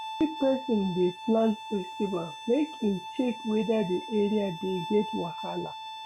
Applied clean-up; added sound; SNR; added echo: none; Bowed string instrument; 11 dB; none.